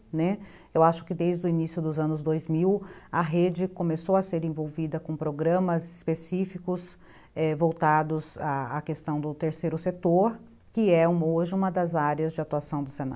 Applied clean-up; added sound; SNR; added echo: none; none; none; none.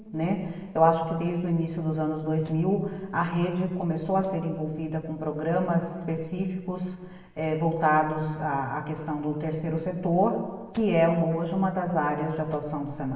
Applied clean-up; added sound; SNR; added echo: neural separator model SepFormer DNS4.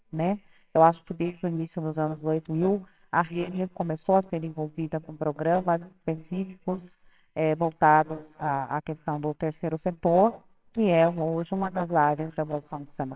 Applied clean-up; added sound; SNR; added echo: neural separator model SepFormer WHAMR!.